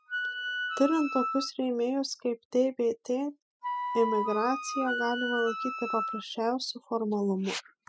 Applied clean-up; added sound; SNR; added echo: classical method spectral subtraction.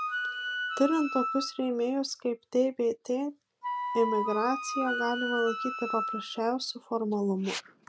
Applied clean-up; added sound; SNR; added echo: none; Wind instrument, woodwind instrument; 5 dB; none.